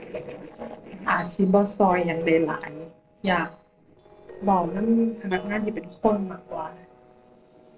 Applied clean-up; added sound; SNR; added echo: neural separator model SepFormer DNS4.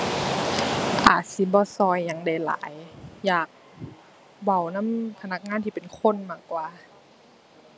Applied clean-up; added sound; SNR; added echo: none; none; none; none.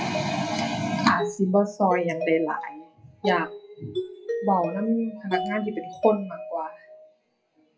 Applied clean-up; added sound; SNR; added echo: classical method WPE with log-MMSE.